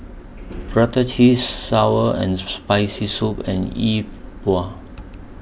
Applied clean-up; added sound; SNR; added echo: none; none; none; none.